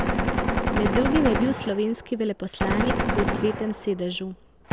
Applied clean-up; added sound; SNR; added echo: none; Gunshot, gunfire; 0 dB; none.